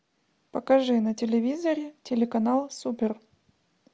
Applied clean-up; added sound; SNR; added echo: none; none; none; none.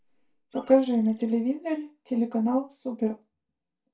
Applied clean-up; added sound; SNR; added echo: neural mask model DeepFilterNet 3.